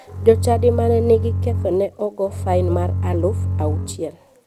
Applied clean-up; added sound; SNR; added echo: none; Bowed string instrument; 2 dB; none.